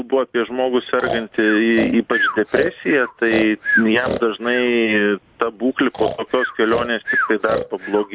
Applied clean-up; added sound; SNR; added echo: none; Breathing; 7 dB; none.